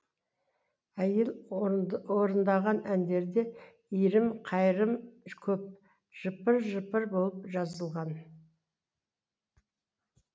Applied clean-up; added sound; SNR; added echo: none; none; none; none.